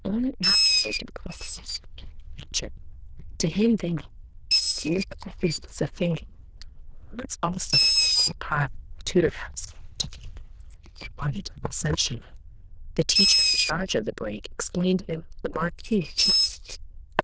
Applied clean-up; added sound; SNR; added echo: neural diffusion model UNIVERSE++.